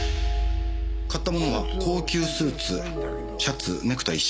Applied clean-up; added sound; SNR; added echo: none; none; none; none.